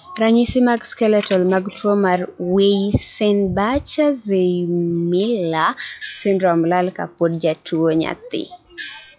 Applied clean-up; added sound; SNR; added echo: classical method log-MMSE.